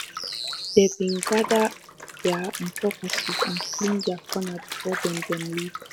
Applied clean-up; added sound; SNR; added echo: none; Bird + Bathtub (filling or washing) / Water; 6 dB; none.